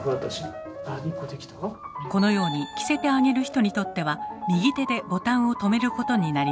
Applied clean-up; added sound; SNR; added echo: none; none; none; none.